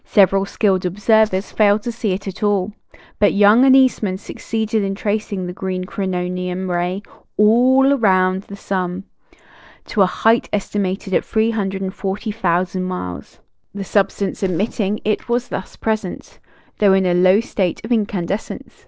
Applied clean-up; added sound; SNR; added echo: neural separator model SepFormer DNS4.